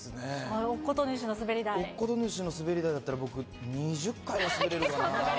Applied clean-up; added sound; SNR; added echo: none; none; none; none.